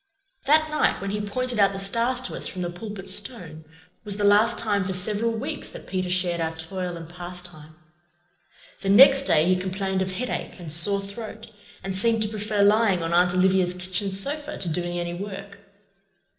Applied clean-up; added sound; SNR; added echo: neural separator model SepFormer DNS4.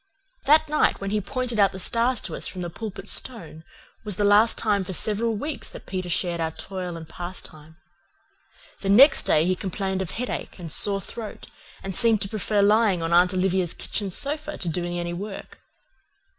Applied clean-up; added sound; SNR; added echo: none; none; none; none.